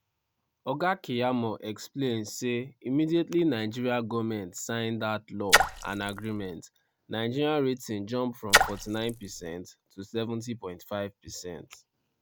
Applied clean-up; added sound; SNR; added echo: none; Splash, splatter; -4 dB; none.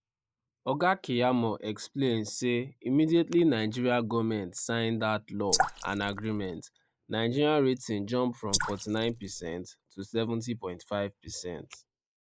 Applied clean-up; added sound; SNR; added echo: neural mask model Resemble Enhance denoiser.